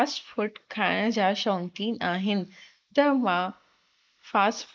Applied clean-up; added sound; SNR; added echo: neural mask model Resemble Enhance denoiser.